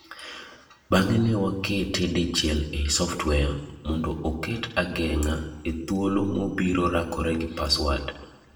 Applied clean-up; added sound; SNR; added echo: none; none; none; reverberation time 0.8 s.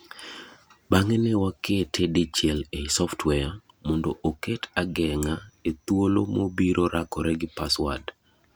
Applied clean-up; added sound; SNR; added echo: none; none; none; none.